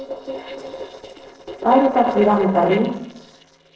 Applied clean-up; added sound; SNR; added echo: neural separator model SepFormer DNS4.